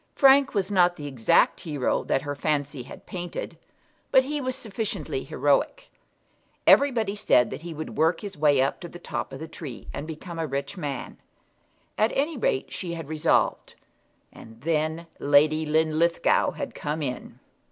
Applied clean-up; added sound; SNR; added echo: none; none; none; none.